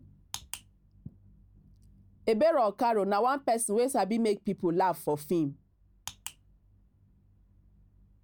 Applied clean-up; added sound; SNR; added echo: none; none; none; none.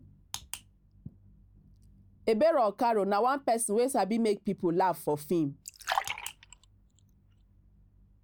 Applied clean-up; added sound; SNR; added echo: none; Fill (with liquid); 8 dB; none.